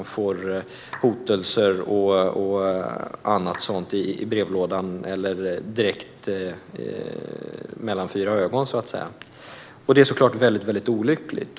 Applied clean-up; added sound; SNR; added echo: none; Clapping; 18 dB; none.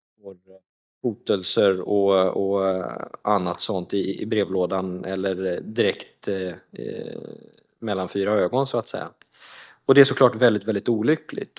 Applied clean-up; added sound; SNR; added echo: neural mask model DeepFilterNet 3.